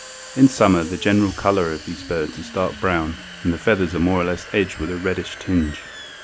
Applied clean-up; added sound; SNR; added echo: none; Domestic sounds, home sounds; 16 dB; none.